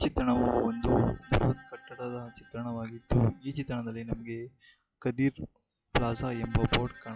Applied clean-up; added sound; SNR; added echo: classical method log-MMSE.